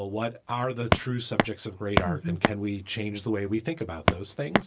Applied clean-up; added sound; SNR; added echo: none; Walk, footsteps; -5 dB; none.